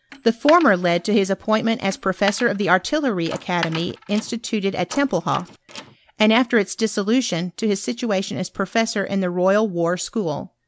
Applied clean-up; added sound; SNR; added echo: none; Coin (dropping) + Door; 16 dB; none.